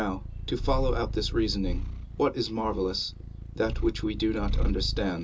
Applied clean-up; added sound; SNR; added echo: none; Purr; 2 dB; reverberation time 0.2 s.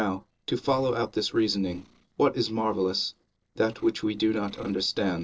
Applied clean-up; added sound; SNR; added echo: neural separator model SepFormer DNS4.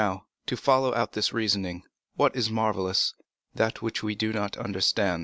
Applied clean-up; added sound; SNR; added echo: none; none; none; none.